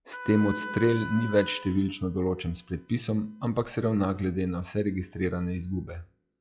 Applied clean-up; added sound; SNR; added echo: classical method log-MMSE.